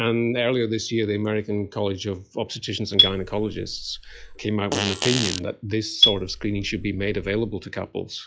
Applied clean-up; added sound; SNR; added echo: classical method log-MMSE.